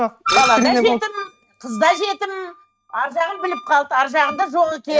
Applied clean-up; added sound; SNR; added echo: neural mask model RNNoise.